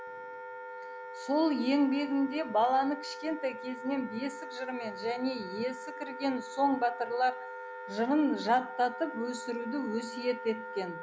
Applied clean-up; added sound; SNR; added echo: none; Wind instrument, woodwind instrument; 10 dB; none.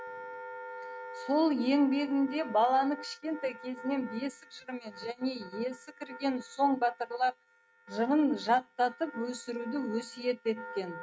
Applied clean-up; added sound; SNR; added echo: neural mask model RNNoise.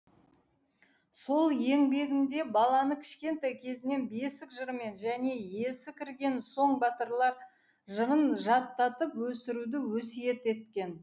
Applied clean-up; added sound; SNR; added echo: none; none; none; none.